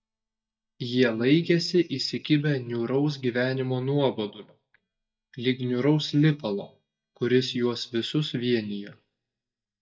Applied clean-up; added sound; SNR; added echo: neural mask model DeepFilterNet 3.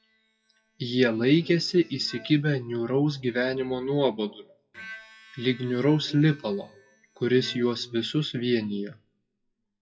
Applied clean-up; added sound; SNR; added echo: classical method WPE with log-MMSE.